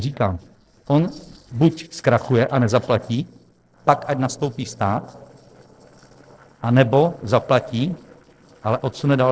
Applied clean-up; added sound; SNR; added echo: neural separator model SepFormer DNS4.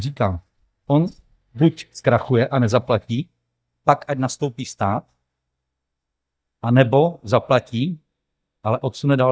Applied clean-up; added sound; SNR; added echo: neural mask model DeepFilterNet 3.